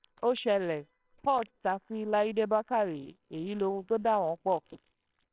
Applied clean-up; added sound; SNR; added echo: neural separator model SepFormer WHAMR!.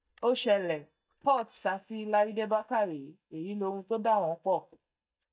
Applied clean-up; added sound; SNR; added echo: neural mask model DeepFilterNet 3.